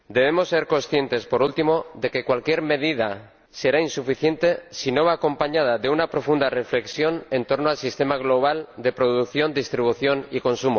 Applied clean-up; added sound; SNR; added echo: none; none; none; none.